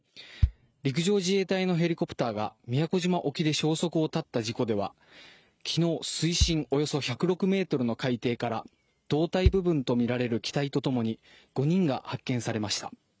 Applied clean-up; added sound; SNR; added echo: neural mask model RNNoise.